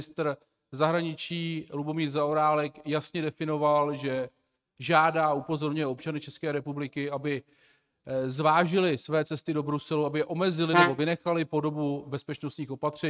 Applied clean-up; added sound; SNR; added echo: neural mask model RNNoise.